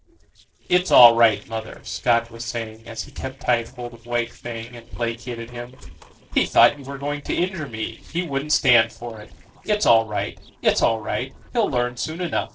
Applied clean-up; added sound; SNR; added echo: neural separator model SepFormer DNS4.